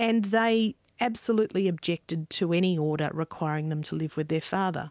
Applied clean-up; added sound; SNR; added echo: none; none; none; none.